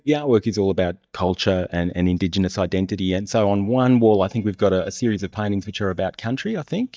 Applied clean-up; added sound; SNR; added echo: neural mask model DeepFilterNet 3.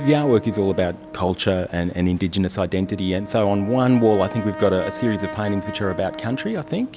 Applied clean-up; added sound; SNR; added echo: none; Brass instrument; 14 dB; none.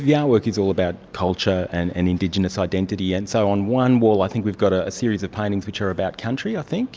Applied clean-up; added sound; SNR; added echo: none; none; none; none.